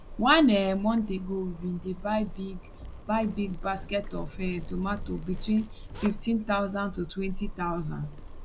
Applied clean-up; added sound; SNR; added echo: none; Zipper (clothing); 10 dB; none.